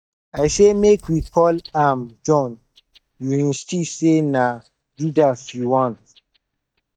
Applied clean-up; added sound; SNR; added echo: neural mask model DeepFilterNet 3.